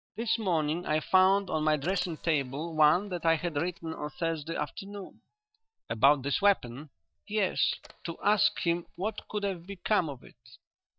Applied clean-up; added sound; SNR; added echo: neural mask model DeepFilterNet 3.